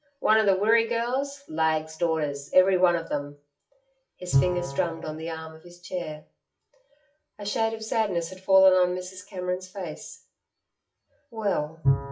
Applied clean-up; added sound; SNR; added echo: classical method WPE with log-MMSE.